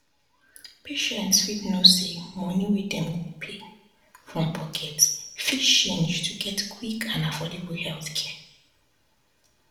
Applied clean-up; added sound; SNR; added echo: none; none; none; reverberation time 0.8 s.